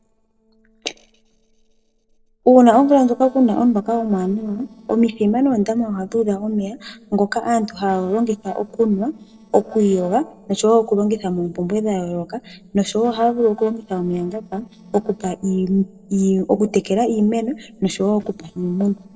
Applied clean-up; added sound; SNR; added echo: neural separator model SepFormer DNS4.